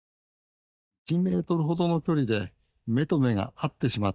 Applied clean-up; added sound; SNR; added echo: neural mask model DeepFilterNet 3.